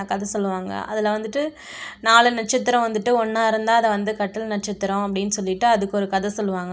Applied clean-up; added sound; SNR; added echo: none; none; none; none.